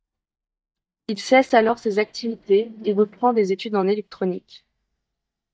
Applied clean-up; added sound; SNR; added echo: neural mask model DeepFilterNet 3.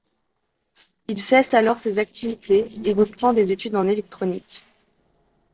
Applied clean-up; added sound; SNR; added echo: neural separator model SepFormer DNS4.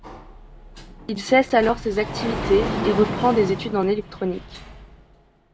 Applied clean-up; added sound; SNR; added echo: none; Sliding door; 7 dB; none.